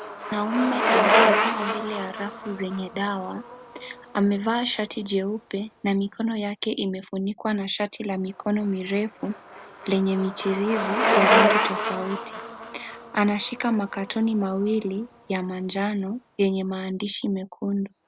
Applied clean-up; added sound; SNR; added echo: none; Bicycle; 1 dB; none.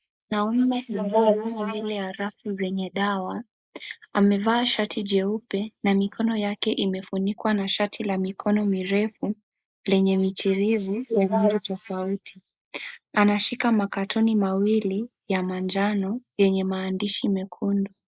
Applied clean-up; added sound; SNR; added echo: neural mask model Resemble Enhance denoiser.